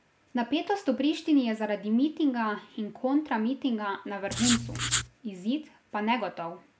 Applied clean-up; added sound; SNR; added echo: none; Writing; 1 dB; none.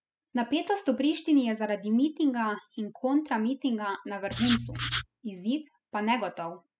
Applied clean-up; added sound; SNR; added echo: classical method spectral subtraction.